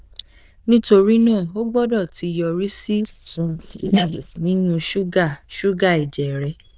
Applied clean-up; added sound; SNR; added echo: neural diffusion model UNIVERSE++.